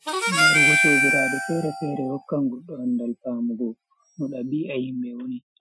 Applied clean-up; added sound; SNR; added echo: classical method Wiener filter.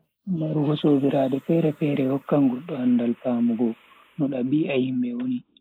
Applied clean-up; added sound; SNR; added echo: neural mask model Resemble Enhance denoiser.